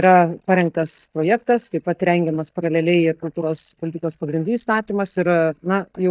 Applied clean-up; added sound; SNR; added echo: neural mask model DeepFilterNet 3.